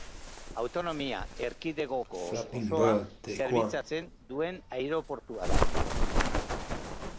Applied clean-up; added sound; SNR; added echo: none; Bird; -4 dB; none.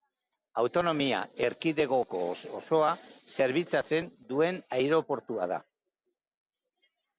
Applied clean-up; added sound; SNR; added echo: none; none; none; none.